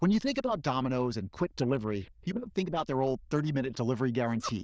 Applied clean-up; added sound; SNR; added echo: neural diffusion model UNIVERSE++.